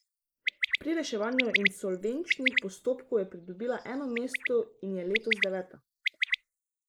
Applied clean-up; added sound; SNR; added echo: neural mask model Resemble Enhance denoiser.